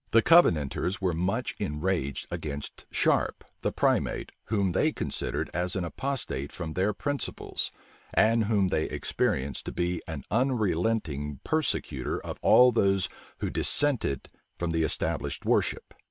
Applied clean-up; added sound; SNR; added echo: none; none; none; none.